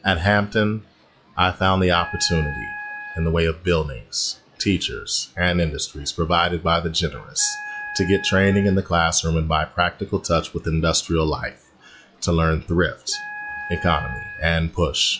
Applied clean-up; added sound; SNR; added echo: classical method log-MMSE.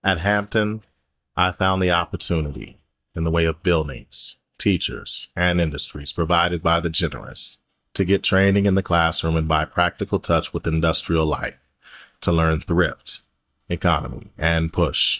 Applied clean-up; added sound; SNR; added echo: neural mask model DeepFilterNet 3.